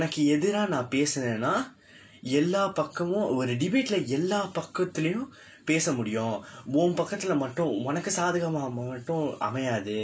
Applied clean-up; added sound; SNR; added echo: none; none; none; none.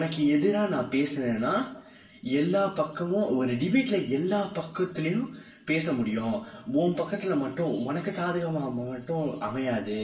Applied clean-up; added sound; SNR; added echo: none; none; none; reverberation time 0.6 s.